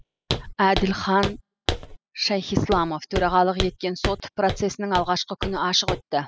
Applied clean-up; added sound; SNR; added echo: classical method spectral subtraction.